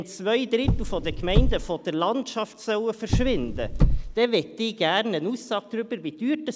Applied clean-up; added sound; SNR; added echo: none; Car; -4 dB; none.